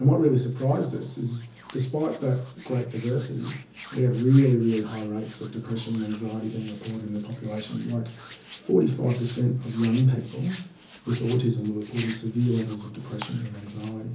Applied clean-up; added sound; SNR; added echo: none; Hands; 16 dB; reverberation time 0.7 s.